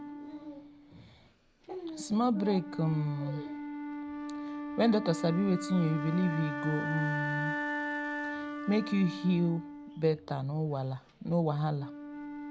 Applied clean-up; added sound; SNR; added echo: none; Wind instrument, woodwind instrument; 7 dB; none.